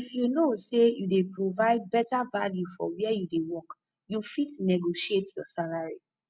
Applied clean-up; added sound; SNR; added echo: none; none; none; none.